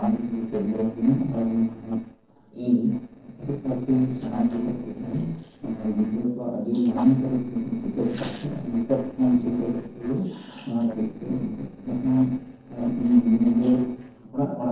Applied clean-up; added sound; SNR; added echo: neural separator model SepFormer DNS4.